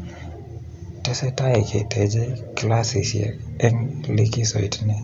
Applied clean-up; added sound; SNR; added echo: none; none; none; none.